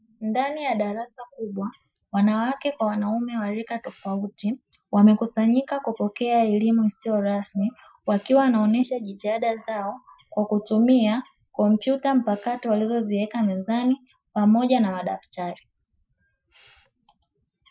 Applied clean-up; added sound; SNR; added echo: classical method Wiener filter.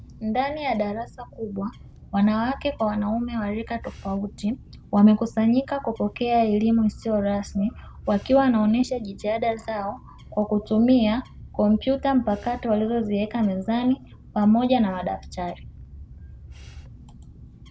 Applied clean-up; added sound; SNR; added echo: none; Bird; 19 dB; none.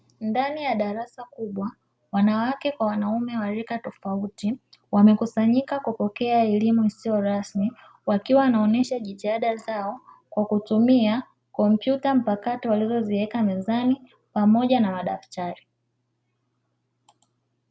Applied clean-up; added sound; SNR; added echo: none; none; none; none.